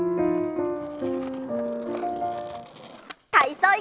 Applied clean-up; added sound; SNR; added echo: none; Skateboard; 15 dB; none.